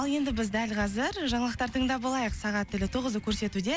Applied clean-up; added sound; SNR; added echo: none; none; none; none.